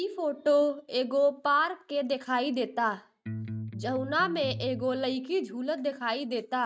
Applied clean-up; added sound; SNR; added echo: neural mask model RNNoise.